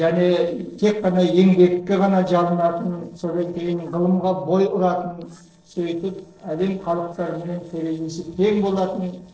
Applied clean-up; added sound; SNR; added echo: neural separator model SepFormer DNS4.